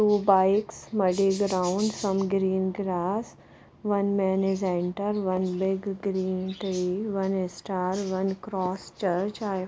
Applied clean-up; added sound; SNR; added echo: none; none; none; none.